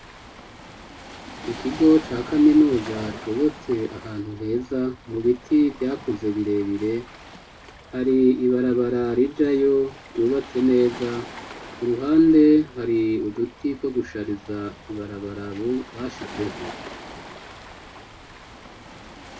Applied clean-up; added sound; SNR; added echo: none; Waves, surf; 17 dB; reverberation time 0.2 s.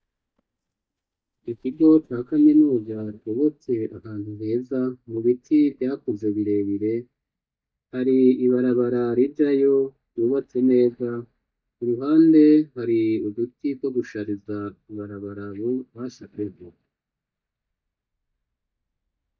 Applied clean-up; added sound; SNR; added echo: neural mask model DeepFilterNet 3.